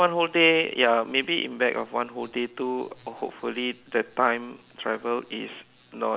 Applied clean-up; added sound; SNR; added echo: none; none; none; none.